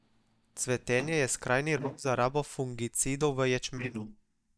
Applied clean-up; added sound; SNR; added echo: neural mask model DeepFilterNet 3.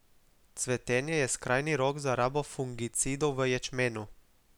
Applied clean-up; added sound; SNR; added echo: none; none; none; none.